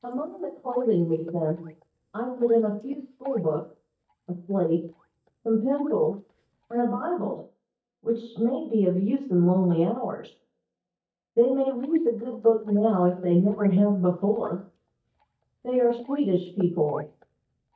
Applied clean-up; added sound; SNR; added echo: neural mask model DeepFilterNet 3.